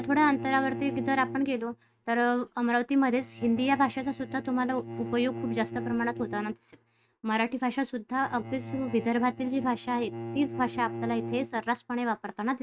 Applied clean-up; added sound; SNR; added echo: neural mask model RNNoise.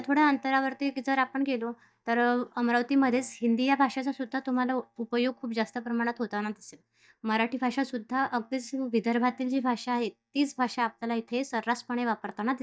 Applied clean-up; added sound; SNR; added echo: neural mask model DeepFilterNet 3.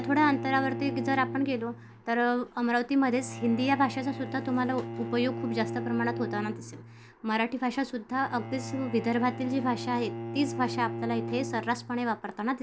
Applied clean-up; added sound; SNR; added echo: none; Bowed string instrument; 8 dB; none.